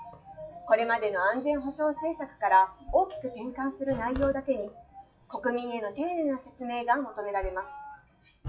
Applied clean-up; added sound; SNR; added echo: classical method WPE with log-MMSE.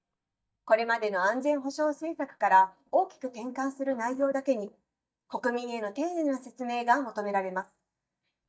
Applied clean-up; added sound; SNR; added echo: neural mask model DeepFilterNet 3.